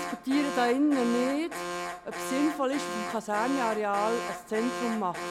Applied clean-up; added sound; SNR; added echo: none; Alarm; 7 dB; none.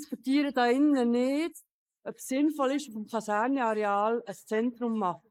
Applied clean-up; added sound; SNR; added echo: neural mask model Resemble Enhance denoiser.